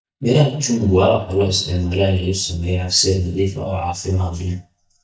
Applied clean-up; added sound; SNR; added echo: neural mask model DeepFilterNet 3.